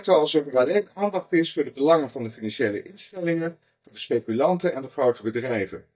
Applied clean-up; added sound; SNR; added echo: neural mask model DeepFilterNet 3.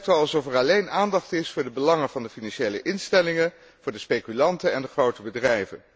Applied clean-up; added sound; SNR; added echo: none; none; none; none.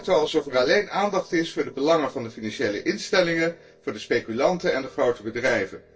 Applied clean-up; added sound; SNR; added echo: neural separator model SepFormer DNS4.